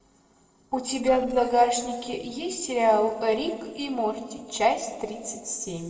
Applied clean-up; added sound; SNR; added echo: neural separator model SepFormer DNS4.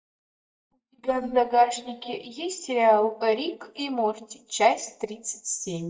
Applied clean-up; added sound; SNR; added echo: neural mask model DeepFilterNet 3.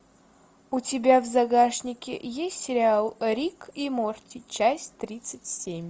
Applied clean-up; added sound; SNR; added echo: none; none; none; none.